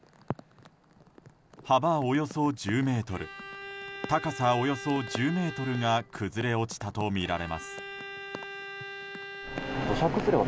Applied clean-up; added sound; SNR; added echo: none; Bowed string instrument; 12 dB; none.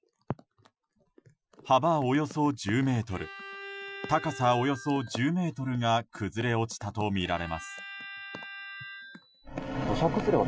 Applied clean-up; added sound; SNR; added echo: classical method Wiener filter.